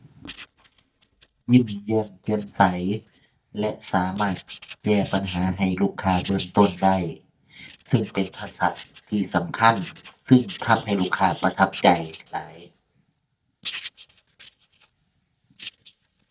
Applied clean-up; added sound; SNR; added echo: neural mask model DeepFilterNet 3.